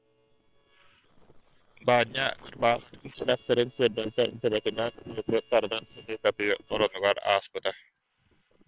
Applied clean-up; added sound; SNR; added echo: neural separator model SepFormer WHAM!.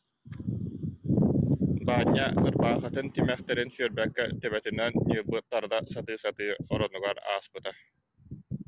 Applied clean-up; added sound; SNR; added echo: none; none; none; none.